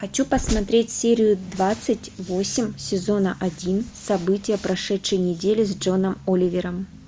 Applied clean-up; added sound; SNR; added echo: none; none; none; none.